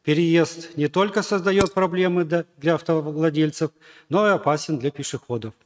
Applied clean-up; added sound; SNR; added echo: neural mask model RNNoise.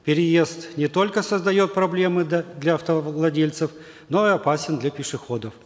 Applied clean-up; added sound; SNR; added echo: none; none; none; none.